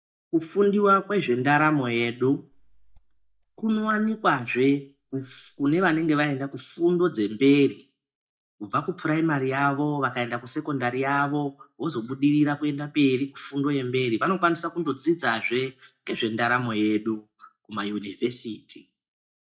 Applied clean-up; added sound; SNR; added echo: neural mask model DeepFilterNet 3.